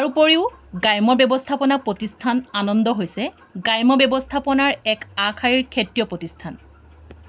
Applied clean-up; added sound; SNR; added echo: none; none; none; none.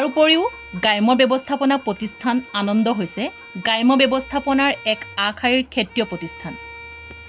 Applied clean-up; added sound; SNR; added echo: none; Bowed string instrument; 20 dB; none.